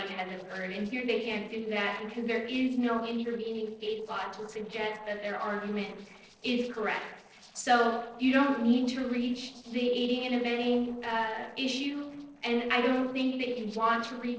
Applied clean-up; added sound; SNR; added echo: neural separator model SepFormer DNS4.